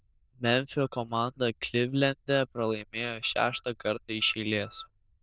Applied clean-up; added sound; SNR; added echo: neural diffusion model UNIVERSE++.